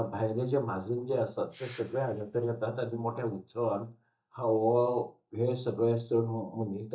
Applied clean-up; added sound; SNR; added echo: neural mask model DeepFilterNet 3.